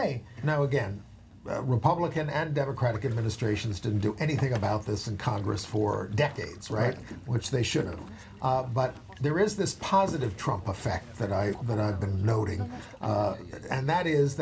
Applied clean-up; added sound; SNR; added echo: none; Boat, Water vehicle; 18 dB; reverberation time 0.2 s.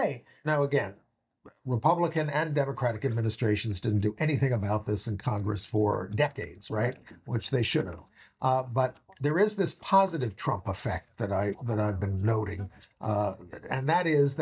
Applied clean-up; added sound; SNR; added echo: neural mask model DeepFilterNet 3.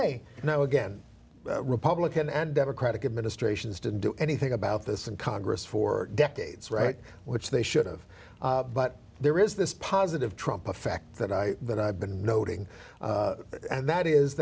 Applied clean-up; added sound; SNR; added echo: none; none; none; none.